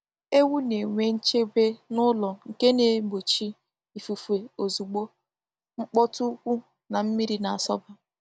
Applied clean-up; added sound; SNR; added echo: none; none; none; none.